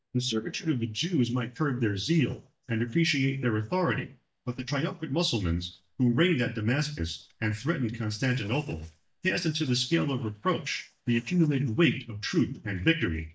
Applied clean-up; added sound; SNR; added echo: neural mask model DeepFilterNet 3.